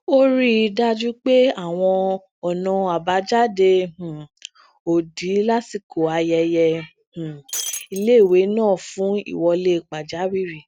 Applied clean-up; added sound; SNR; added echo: none; Shatter; 11 dB; none.